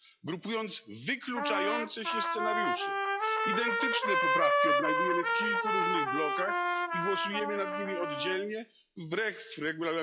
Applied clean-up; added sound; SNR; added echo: classical method log-MMSE.